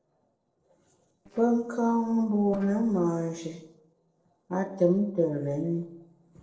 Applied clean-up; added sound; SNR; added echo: neural separator model SepFormer DNS4.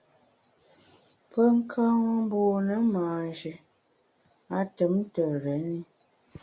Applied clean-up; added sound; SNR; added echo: none; none; none; none.